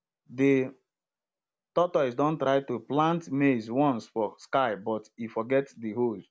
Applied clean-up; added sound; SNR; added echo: none; none; none; none.